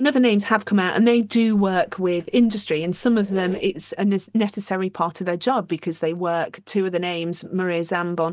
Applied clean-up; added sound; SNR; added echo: neural mask model DeepFilterNet 3.